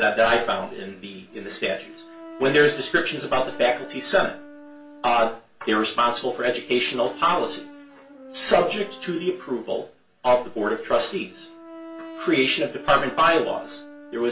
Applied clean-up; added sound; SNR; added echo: none; Brass instrument; 18 dB; reverberation time 0.3 s.